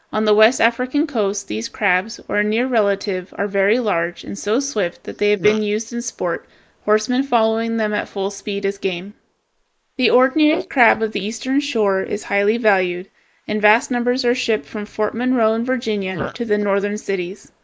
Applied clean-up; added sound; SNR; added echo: neural mask model Resemble Enhance denoiser.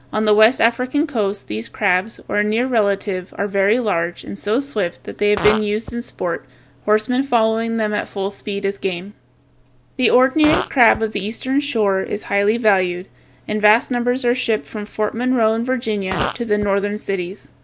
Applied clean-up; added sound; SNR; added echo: none; Fart; 10 dB; none.